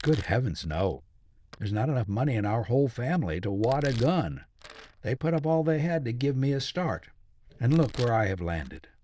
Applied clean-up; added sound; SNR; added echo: neural diffusion model UNIVERSE++.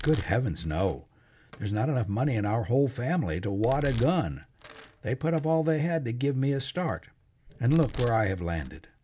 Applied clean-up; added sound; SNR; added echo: none; Domestic sounds, home sounds; 17 dB; none.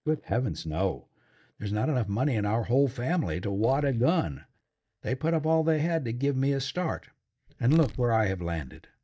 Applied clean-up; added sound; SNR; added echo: neural mask model DeepFilterNet 3.